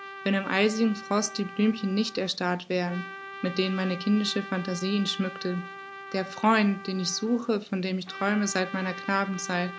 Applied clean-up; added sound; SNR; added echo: none; Trumpet; 14 dB; none.